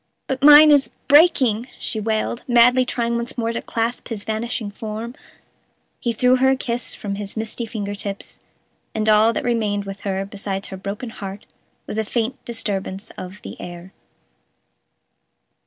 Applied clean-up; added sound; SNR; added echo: none; none; none; none.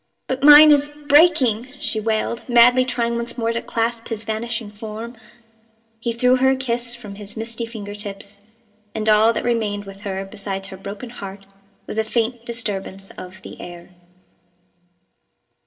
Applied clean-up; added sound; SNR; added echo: none; none; none; reverberation time 0.5 s.